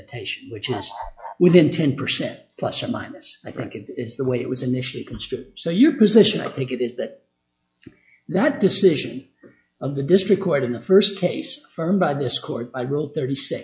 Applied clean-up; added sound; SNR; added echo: classical method log-MMSE.